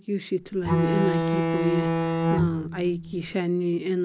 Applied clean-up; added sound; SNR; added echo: none; Bowed string instrument; -2 dB; none.